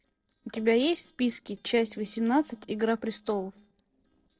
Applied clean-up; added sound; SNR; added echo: neural separator model SepFormer DNS4.